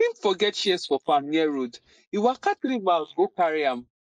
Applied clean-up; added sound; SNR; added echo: neural mask model Resemble Enhance denoiser.